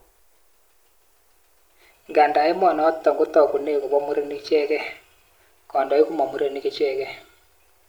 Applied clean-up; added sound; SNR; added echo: none; none; none; none.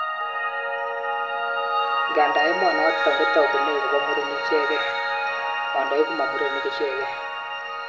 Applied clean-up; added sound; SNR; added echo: none; Piano; -2 dB; none.